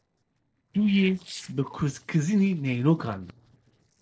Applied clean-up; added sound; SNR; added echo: neural separator model SepFormer DNS4.